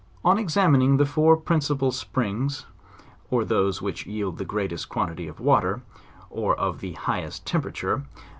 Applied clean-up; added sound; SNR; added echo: none; none; none; none.